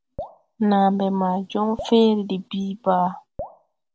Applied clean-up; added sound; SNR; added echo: none; Drip; 19 dB; none.